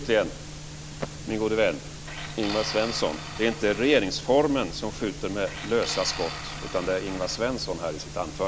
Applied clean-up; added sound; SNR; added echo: none; Tools; 13 dB; none.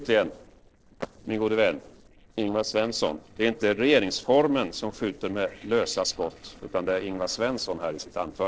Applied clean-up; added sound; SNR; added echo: neural separator model SepFormer DNS4.